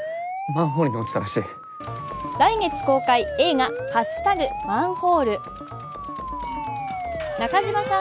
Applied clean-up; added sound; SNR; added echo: none; Siren; 6 dB; none.